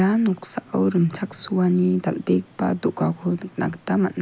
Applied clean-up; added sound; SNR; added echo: none; none; none; none.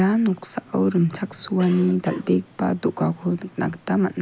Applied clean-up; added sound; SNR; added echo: none; Cough; 18 dB; none.